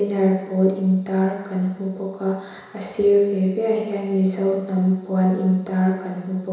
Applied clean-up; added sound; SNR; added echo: none; none; none; reverberation time 1.0 s.